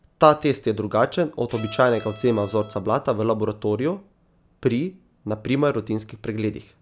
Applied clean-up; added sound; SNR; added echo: none; Bowed string instrument; 19 dB; none.